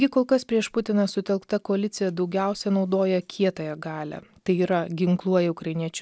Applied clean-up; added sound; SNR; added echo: none; none; none; none.